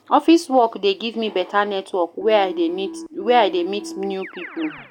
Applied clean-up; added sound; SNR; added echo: none; Keyboard (musical); 16 dB; none.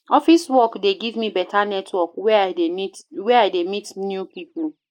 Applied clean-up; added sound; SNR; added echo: neural mask model Resemble Enhance denoiser.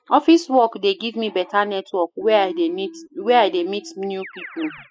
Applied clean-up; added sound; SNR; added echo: classical method spectral subtraction.